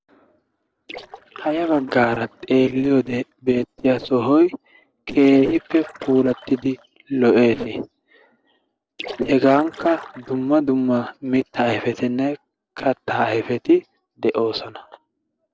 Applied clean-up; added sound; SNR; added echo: neural separator model SepFormer DNS4.